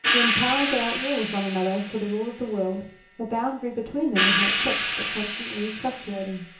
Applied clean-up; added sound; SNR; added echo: none; Crash cymbal / Hi-hat; 0 dB; reverberation time 0.7 s.